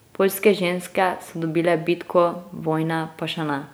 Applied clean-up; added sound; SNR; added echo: none; none; none; none.